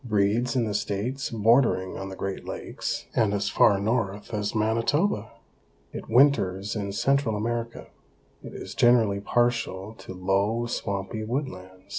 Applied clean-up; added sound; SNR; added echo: none; none; none; none.